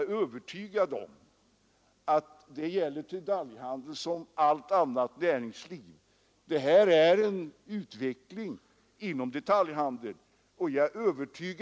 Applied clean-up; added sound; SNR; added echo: none; none; none; none.